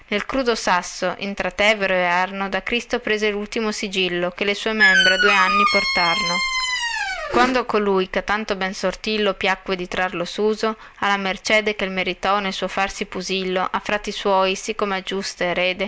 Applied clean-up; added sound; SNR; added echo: none; Squeak; -2 dB; none.